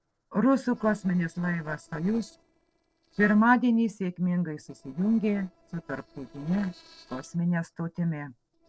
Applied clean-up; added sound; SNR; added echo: neural separator model SepFormer DNS4.